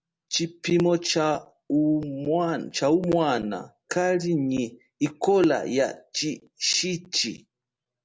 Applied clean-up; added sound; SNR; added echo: none; none; none; none.